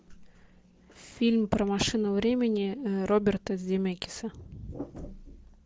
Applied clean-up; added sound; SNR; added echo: none; none; none; none.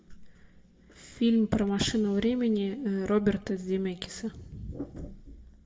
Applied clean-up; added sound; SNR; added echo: none; none; none; reverberation time 0.8 s.